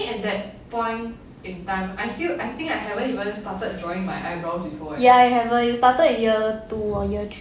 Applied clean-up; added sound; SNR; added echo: none; none; none; none.